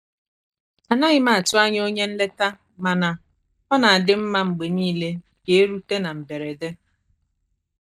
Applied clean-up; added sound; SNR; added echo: neural mask model DeepFilterNet 3.